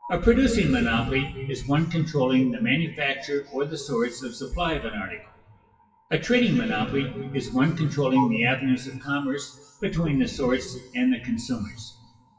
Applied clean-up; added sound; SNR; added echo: classical method WPE with log-MMSE.